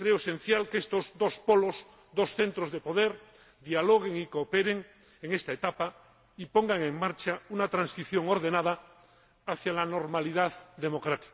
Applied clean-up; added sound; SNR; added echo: none; none; none; none.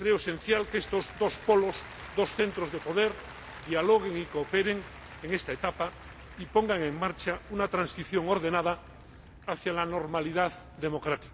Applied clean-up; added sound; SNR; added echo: none; Applause / Cheering + Aircraft; 17 dB; none.